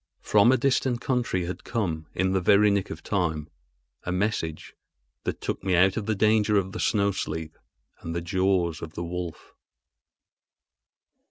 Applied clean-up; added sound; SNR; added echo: none; none; none; none.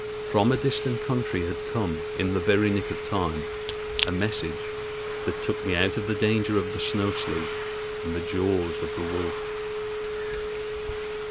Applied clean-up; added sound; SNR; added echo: none; Telephone + Crack / Crushing; 3 dB; none.